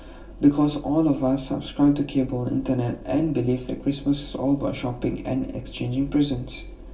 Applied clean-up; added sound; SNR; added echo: none; none; none; reverberation time 0.2 s.